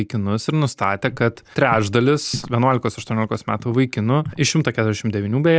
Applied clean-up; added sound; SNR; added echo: neural mask model DeepFilterNet 3.